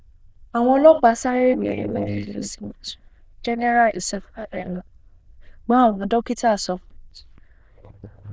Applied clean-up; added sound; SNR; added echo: neural diffusion model UNIVERSE++.